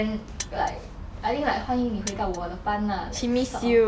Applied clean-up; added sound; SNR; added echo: none; Mechanisms; 15 dB; none.